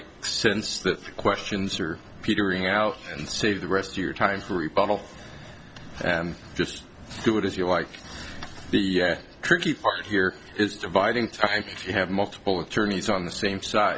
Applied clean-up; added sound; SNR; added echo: none; none; none; none.